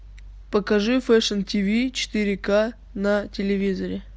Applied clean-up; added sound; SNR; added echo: none; none; none; none.